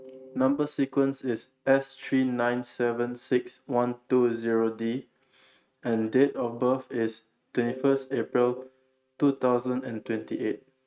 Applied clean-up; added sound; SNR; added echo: neural mask model RNNoise.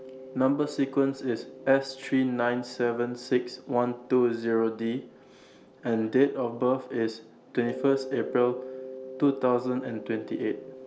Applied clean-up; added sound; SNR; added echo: none; Mallet percussion; 16 dB; none.